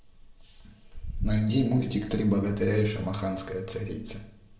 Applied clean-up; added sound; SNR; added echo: none; none; none; reverberation time 0.7 s.